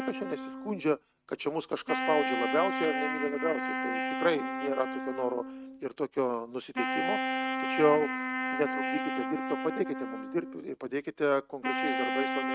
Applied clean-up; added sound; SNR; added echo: neural mask model RNNoise.